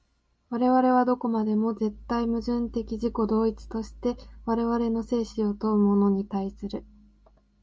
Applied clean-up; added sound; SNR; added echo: none; none; none; none.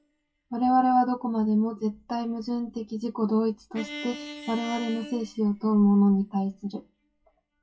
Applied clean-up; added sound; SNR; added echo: classical method WPE with log-MMSE.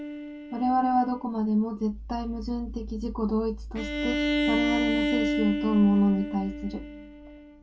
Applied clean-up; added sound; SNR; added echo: none; Bowed string instrument; 3 dB; reverberation time 0.2 s.